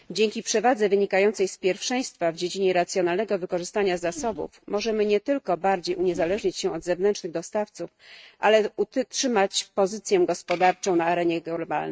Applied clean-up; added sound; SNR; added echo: neural mask model RNNoise.